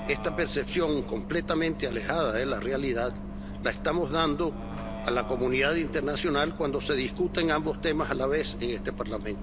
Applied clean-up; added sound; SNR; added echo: none; Bus; 8 dB; none.